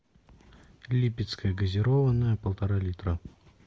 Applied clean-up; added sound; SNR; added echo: none; none; none; none.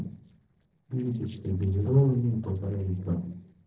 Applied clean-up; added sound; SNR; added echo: neural separator model SepFormer DNS4.